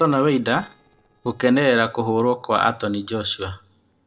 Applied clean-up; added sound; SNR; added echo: neural separator model SepFormer DNS4.